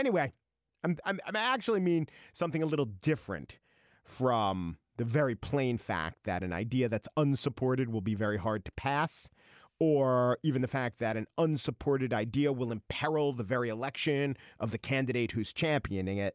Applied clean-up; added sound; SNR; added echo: none; none; none; none.